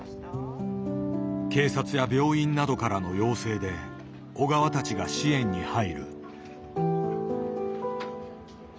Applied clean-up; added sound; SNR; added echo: none; Wind instrument, woodwind instrument; 20 dB; none.